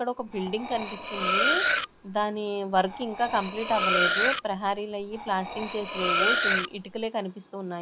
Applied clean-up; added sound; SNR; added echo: none; Cutlery, silverware; -2 dB; none.